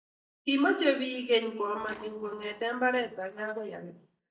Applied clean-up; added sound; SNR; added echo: neural mask model DeepFilterNet 3.